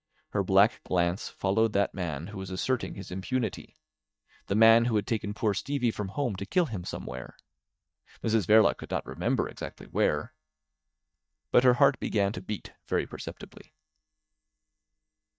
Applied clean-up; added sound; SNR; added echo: neural mask model DeepFilterNet 3.